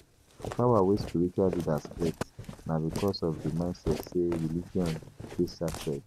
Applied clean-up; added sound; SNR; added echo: none; Walk, footsteps; 10 dB; none.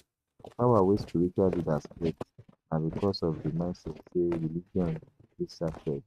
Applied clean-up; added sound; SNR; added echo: neural mask model RNNoise.